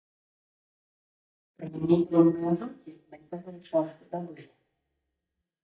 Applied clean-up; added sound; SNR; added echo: neural mask model DeepFilterNet 3.